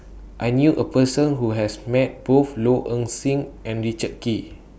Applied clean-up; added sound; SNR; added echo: none; none; none; none.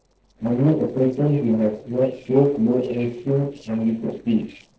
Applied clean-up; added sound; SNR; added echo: neural separator model SepFormer DNS4.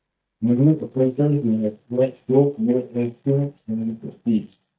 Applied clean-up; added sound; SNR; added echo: neural mask model DeepFilterNet 3.